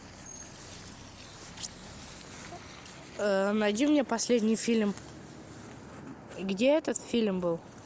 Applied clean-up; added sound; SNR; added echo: none; none; none; none.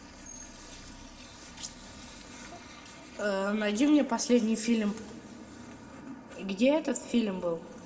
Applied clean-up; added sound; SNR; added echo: none; none; none; reverberation time 1.1 s.